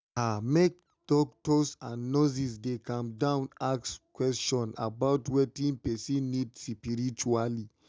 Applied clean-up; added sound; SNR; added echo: none; none; none; none.